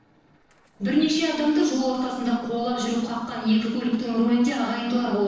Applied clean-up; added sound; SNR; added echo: neural separator model SepFormer DNS4.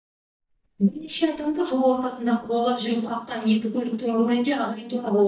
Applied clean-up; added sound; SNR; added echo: neural mask model DeepFilterNet 3.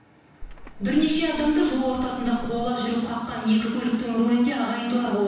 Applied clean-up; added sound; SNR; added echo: none; Water / Splash, splatter; 13 dB; reverberation time 1.1 s.